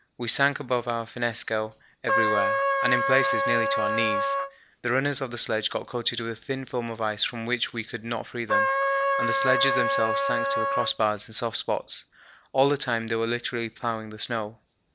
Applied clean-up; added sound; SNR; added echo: none; Trumpet; -3 dB; none.